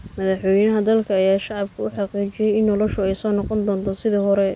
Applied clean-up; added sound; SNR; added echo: none; Wind / Rain; 18 dB; none.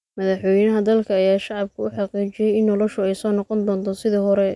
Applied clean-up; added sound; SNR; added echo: none; none; none; none.